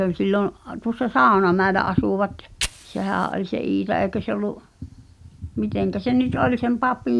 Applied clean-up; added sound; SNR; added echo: none; Fire; 19 dB; none.